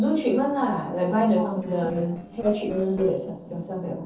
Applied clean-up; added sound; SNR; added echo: neural separator model SepFormer DNS4.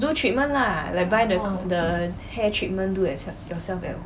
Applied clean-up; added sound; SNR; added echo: none; none; none; none.